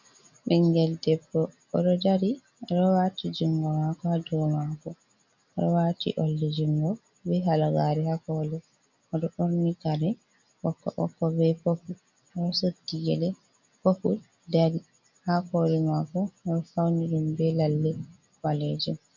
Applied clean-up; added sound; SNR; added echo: none; none; none; none.